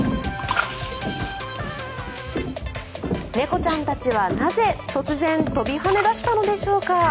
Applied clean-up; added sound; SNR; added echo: none; none; none; none.